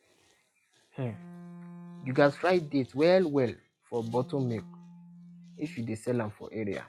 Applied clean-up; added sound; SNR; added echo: classical method log-MMSE.